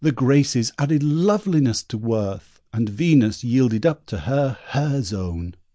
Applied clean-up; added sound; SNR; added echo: none; none; none; none.